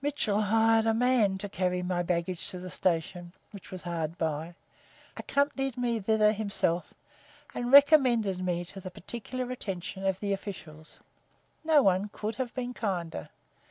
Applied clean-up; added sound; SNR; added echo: none; none; none; none.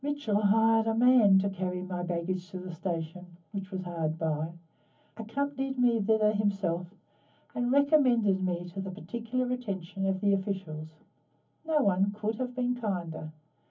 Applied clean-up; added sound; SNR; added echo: none; none; none; reverberation time 0.3 s.